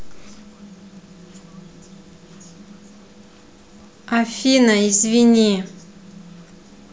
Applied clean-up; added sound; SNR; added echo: none; none; none; none.